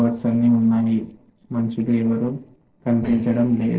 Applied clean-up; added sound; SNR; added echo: neural separator model SepFormer DNS4.